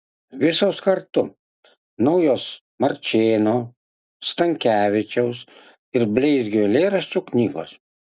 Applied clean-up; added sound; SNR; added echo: none; none; none; none.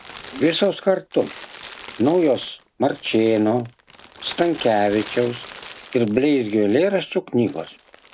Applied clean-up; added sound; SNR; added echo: none; Crumpling, crinkling; 17 dB; none.